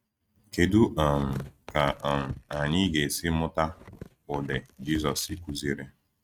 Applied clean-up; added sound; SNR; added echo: neural mask model RNNoise.